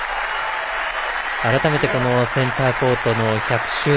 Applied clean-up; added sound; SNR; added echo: none; none; none; none.